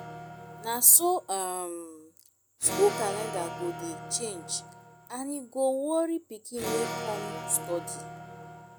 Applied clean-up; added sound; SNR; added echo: none; Electric guitar / Acoustic guitar; 10 dB; none.